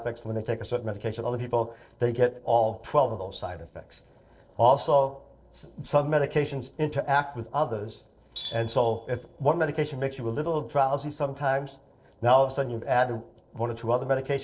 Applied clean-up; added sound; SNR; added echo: neural separator model SepFormer DNS4.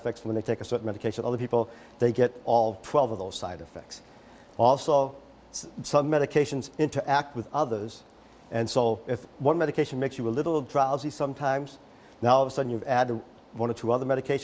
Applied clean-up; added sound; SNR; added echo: none; none; none; none.